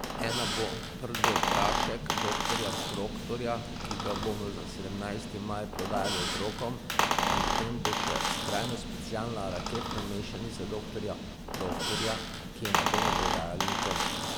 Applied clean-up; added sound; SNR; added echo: none; Squeak; -4 dB; none.